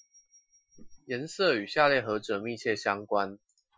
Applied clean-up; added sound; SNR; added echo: classical method Wiener filter.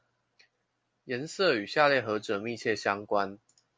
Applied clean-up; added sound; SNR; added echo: none; none; none; none.